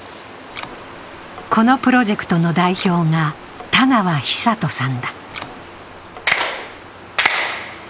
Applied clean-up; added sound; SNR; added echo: none; Water / Splash, splatter; 20 dB; none.